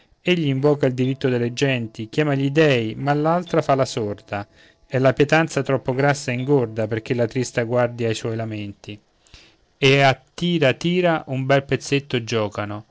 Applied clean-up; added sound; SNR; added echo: neural separator model SepFormer DNS4.